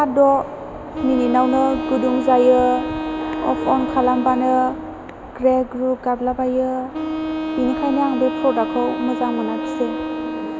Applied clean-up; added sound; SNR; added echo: none; Wind instrument, woodwind instrument; 7 dB; none.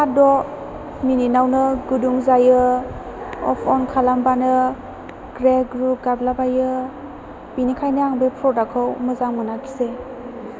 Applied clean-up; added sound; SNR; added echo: none; none; none; none.